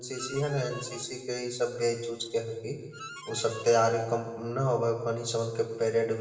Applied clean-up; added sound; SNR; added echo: none; Harmonica; 15 dB; reverberation time 1.4 s.